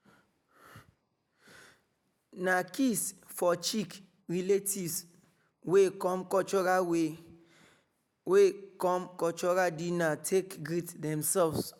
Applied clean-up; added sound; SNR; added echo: none; none; none; none.